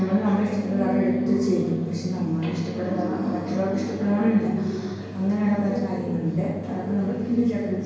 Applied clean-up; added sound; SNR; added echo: none; none; none; reverberation time 1.0 s.